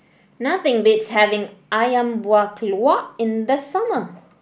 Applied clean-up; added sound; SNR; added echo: none; none; none; none.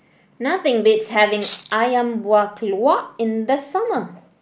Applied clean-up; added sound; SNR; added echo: neural mask model Resemble Enhance denoiser.